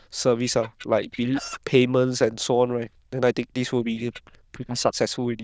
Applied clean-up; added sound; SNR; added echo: neural diffusion model UNIVERSE++.